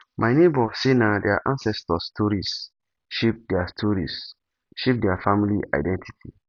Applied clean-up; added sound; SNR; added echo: none; none; none; none.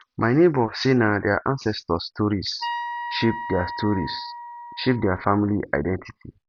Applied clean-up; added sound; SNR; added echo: none; Wind instrument, woodwind instrument; 10 dB; none.